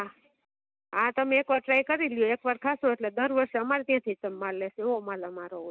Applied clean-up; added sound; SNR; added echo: none; none; none; none.